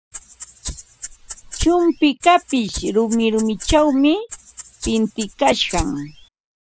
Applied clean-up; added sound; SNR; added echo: none; Rattle (instrument); 11 dB; none.